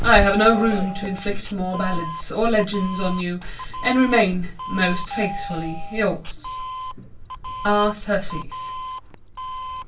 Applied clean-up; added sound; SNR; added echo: none; Doorbell; 9 dB; reverberation time 0.2 s.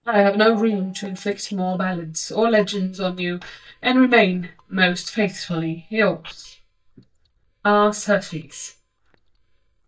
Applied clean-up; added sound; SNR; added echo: neural mask model DeepFilterNet 3.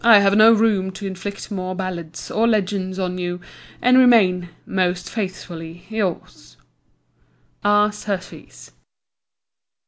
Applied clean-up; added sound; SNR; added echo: none; none; none; none.